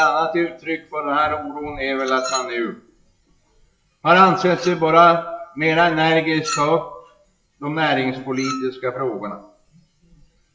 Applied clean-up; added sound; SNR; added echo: classical method WPE with log-MMSE.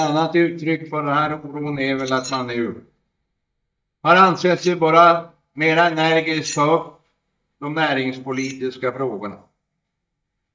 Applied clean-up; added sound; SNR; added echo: neural mask model DeepFilterNet 3.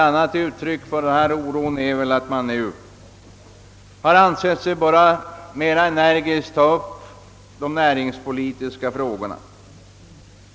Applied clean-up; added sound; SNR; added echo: none; none; none; none.